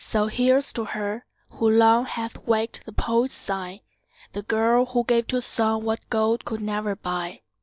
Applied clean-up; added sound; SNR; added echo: none; none; none; none.